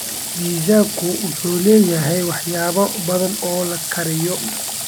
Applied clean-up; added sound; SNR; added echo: none; Water tap, faucet / Water; 7 dB; none.